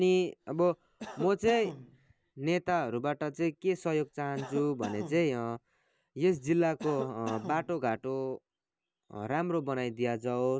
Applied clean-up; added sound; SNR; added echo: none; Cough; 14 dB; none.